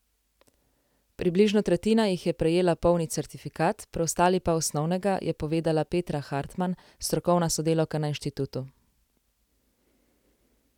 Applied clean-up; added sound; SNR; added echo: none; none; none; none.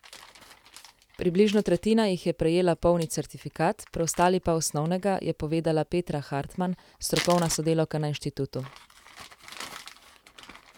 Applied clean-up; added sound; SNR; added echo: none; Crumpling, crinkling; 18 dB; none.